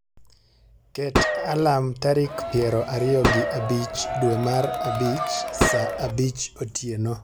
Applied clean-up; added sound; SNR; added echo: none; Gunshot, gunfire + Crowd; 2 dB; none.